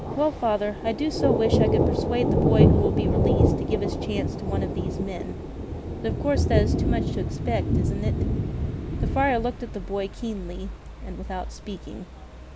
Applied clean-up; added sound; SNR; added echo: none; Thunder; -5 dB; none.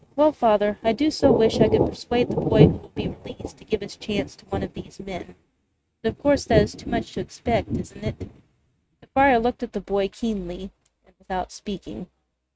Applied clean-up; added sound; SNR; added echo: neural mask model RNNoise.